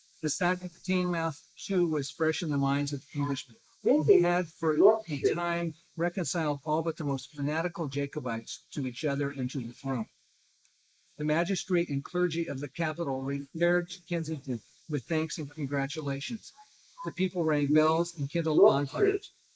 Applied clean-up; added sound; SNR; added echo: neural mask model Resemble Enhance denoiser.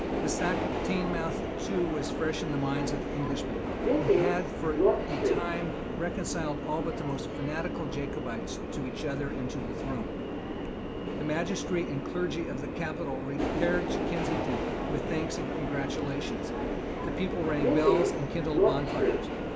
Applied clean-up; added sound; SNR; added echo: none; Subway, metro, underground; -4 dB; none.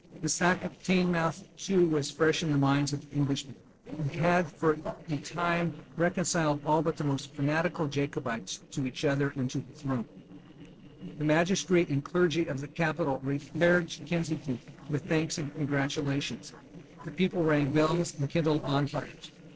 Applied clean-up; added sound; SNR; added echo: neural separator model SepFormer DNS4.